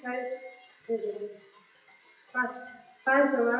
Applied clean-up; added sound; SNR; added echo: classical method WPE with log-MMSE.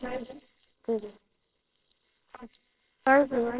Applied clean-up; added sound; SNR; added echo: neural separator model SepFormer WHAMR!.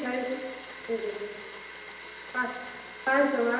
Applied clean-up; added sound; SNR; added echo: none; Domestic sounds, home sounds; 12 dB; reverberation time 1.0 s.